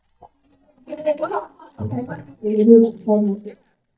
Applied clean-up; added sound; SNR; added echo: neural mask model DeepFilterNet 3.